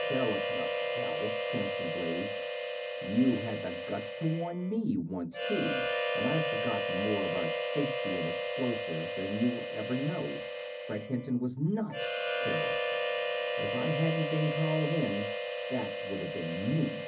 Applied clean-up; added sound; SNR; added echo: none; Harmonica; -1 dB; reverberation time 0.4 s.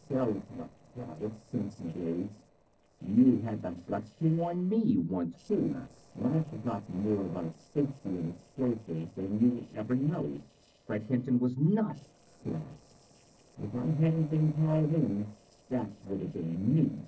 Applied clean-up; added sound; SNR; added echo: neural separator model SepFormer DNS4.